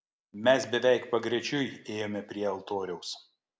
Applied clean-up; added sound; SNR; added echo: none; none; none; none.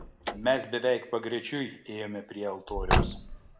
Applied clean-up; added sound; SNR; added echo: none; Car; 1 dB; none.